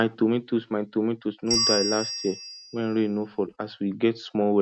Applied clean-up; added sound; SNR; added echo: none; Bell; 4 dB; none.